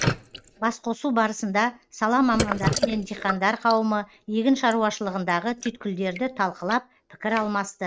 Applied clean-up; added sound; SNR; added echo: neural mask model RNNoise.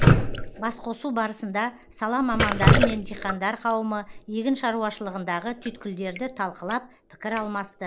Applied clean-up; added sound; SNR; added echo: none; Drip; -2 dB; none.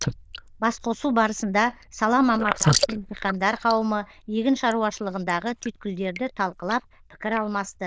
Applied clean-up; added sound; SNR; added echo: neural diffusion model UNIVERSE++.